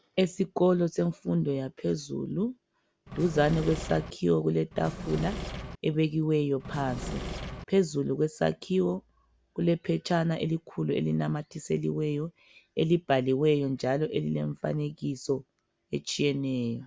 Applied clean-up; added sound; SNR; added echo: none; Engine / Mechanisms; 8 dB; none.